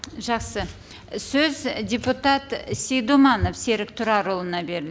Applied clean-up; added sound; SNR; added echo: none; none; none; none.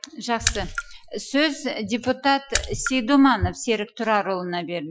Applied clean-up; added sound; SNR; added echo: classical method Wiener filter.